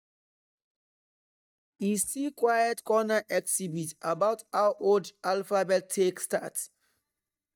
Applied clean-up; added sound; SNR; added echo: neural mask model DeepFilterNet 3.